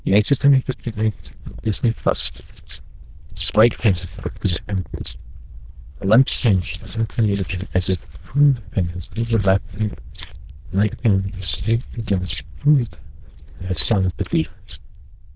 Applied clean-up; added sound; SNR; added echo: neural diffusion model UNIVERSE++.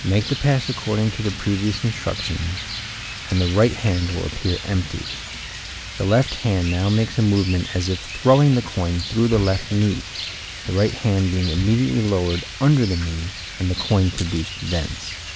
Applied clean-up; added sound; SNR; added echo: none; Rain; 11 dB; none.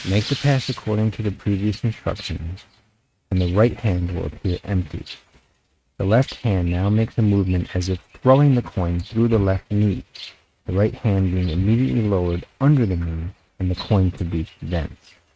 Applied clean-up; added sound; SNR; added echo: neural mask model RNNoise.